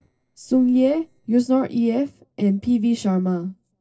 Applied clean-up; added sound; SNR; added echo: neural separator model SepFormer DNS4.